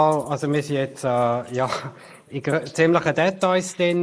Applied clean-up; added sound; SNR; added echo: neural mask model Resemble Enhance denoiser.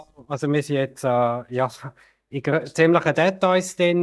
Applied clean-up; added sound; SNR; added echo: neural mask model DeepFilterNet 3.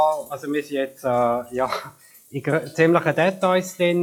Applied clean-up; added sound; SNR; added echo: classical method log-MMSE.